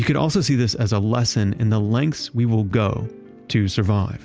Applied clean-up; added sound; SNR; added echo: none; none; none; none.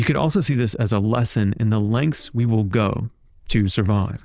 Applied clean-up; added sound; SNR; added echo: neural diffusion model UNIVERSE++.